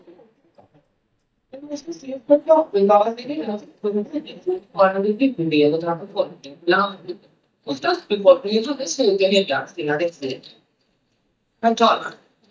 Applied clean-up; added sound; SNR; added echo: neural mask model DeepFilterNet 3.